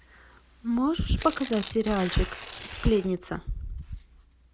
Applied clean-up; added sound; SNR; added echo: none; Tearing; 13 dB; none.